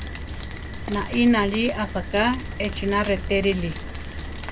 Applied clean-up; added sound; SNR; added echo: none; Rain; 7 dB; none.